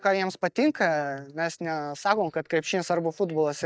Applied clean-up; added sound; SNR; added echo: neural mask model DeepFilterNet 3.